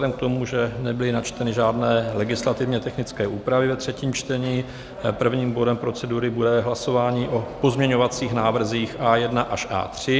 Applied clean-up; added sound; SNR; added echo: none; none; none; none.